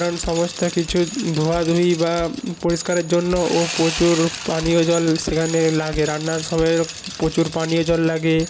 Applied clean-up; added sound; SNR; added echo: none; Sawing + Bicycle; 11 dB; none.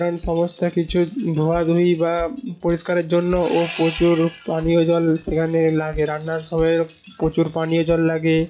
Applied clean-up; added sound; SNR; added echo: classical method log-MMSE.